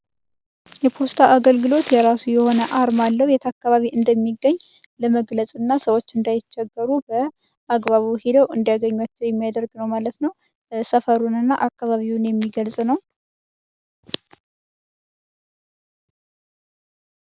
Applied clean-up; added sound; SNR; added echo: none; none; none; none.